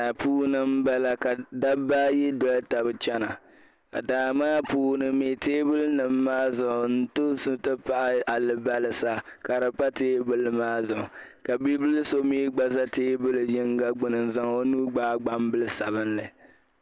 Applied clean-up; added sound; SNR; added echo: none; none; none; none.